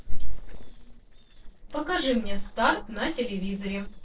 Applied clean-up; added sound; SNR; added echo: neural separator model SepFormer DNS4.